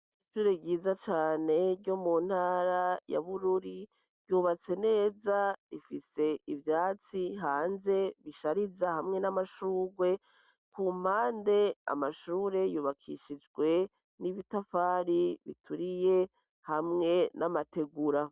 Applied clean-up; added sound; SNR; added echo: none; none; none; none.